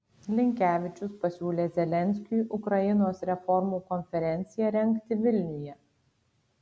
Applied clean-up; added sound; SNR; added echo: none; none; none; none.